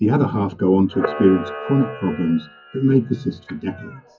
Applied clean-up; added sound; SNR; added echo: classical method WPE with log-MMSE.